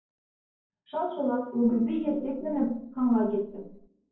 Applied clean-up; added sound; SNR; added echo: neural separator model SepFormer DNS4.